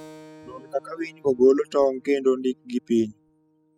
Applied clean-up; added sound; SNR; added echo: classical method spectral subtraction.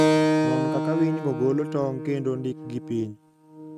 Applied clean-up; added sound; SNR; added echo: neural mask model RNNoise.